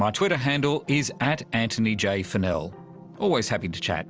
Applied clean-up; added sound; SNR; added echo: none; none; none; none.